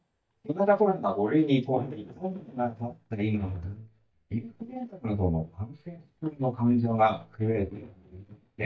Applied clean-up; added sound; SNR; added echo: neural mask model DeepFilterNet 3.